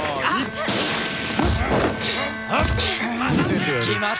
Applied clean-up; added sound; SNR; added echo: none; Bowed string instrument; 11 dB; none.